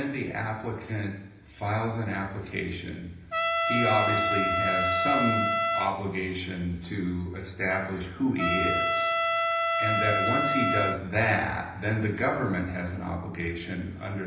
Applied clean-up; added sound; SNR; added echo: none; Trumpet; -3 dB; reverberation time 0.9 s.